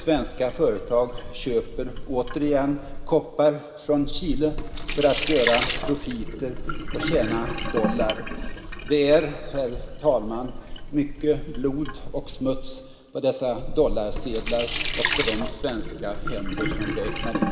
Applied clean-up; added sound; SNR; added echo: none; Sink (filling or washing); 3 dB; reverberation time 1.9 s.